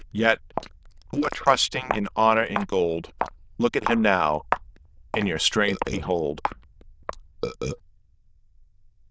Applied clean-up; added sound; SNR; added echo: neural diffusion model UNIVERSE++.